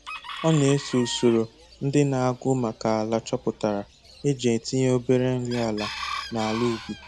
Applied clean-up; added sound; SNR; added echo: none; Chicken, rooster; 14 dB; none.